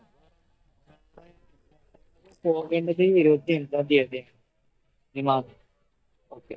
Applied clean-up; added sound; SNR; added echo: neural mask model DeepFilterNet 3.